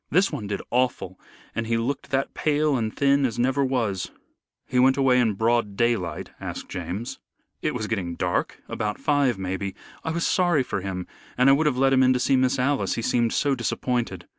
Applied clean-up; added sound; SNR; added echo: none; none; none; none.